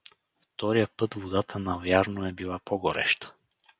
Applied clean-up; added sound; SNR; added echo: none; none; none; none.